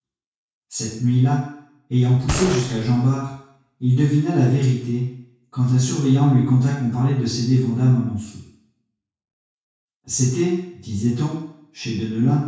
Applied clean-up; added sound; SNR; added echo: none; Gunshot, gunfire; 7 dB; reverberation time 0.6 s.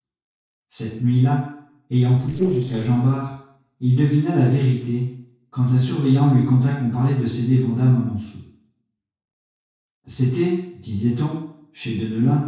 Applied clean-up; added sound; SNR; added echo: neural separator model SepFormer DNS4.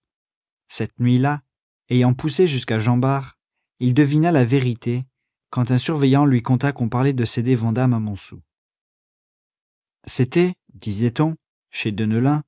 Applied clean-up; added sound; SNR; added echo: none; none; none; none.